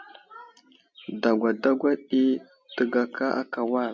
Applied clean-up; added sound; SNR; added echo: none; none; none; none.